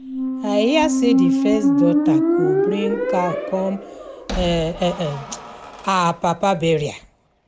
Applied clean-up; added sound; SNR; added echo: none; Squeak; -1 dB; none.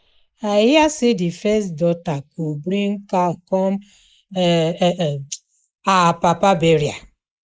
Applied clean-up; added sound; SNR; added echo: neural mask model Resemble Enhance denoiser.